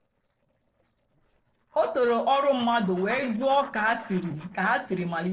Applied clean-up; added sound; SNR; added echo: neural separator model SepFormer DNS4.